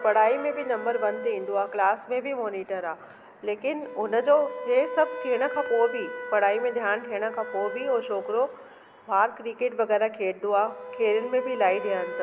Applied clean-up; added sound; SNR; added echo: none; Wind instrument, woodwind instrument; 11 dB; none.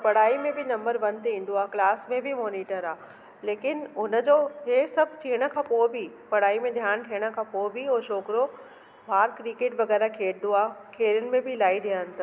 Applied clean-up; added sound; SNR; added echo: none; none; none; none.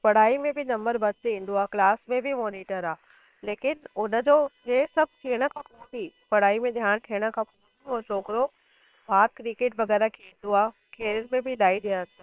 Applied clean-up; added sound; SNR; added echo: neural separator model SepFormer WHAM!.